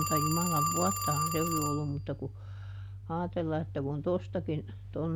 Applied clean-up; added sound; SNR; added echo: none; Telephone; 4 dB; none.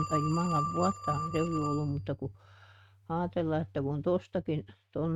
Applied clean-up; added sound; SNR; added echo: neural mask model RNNoise.